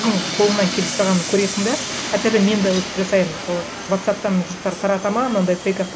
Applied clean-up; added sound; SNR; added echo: none; Train; 8 dB; none.